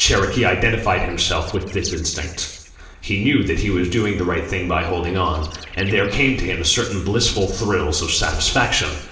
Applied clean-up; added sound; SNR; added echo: neural separator model SepFormer DNS4.